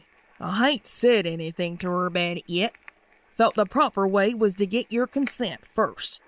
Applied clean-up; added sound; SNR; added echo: neural separator model SepFormer WHAM!.